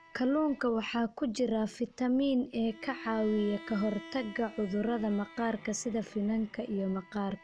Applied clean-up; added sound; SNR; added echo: none; Bowed string instrument; 20 dB; none.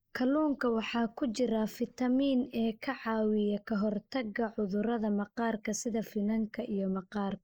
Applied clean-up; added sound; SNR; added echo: neural mask model Resemble Enhance denoiser.